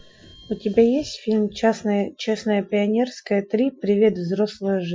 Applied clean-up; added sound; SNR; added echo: classical method Wiener filter.